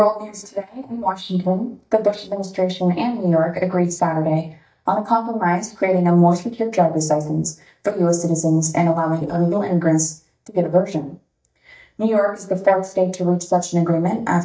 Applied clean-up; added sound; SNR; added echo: neural mask model DeepFilterNet 3.